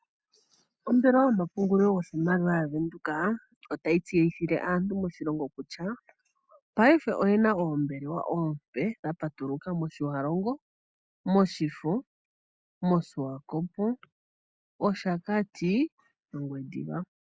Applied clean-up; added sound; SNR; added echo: none; none; none; none.